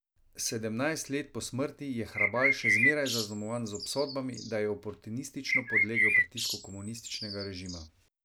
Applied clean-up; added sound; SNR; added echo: none; Bird; -4 dB; none.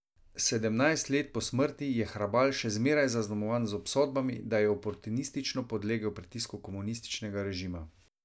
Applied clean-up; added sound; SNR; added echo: none; none; none; none.